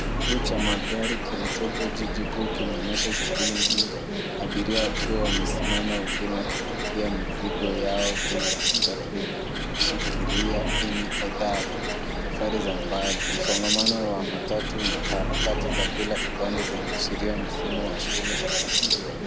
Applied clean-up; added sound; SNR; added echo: none; Bird; -4 dB; none.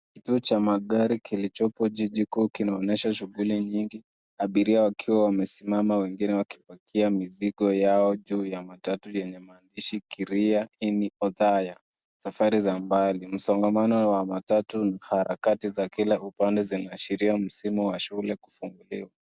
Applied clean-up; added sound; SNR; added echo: none; none; none; none.